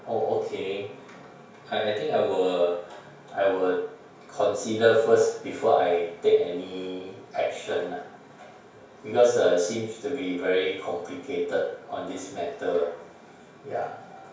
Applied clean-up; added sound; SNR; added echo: none; none; none; reverberation time 0.5 s.